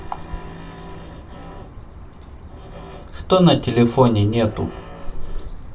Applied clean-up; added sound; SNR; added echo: none; Bird; 10 dB; reverberation time 0.2 s.